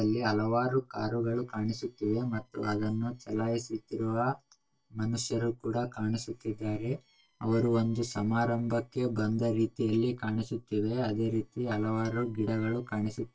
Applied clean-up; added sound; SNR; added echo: neural separator model SepFormer DNS4.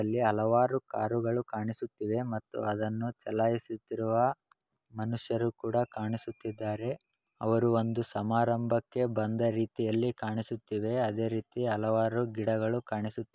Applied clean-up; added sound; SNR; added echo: none; none; none; none.